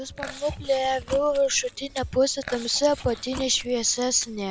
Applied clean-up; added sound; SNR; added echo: none; Chewing, mastication; 16 dB; none.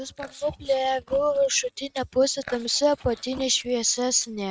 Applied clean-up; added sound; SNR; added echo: neural mask model RNNoise.